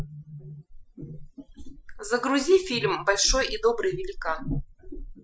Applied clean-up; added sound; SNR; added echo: classical method Wiener filter.